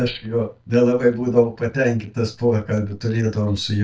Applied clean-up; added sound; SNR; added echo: neural mask model DeepFilterNet 3.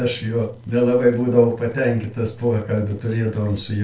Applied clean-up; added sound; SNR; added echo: neural separator model SepFormer DNS4.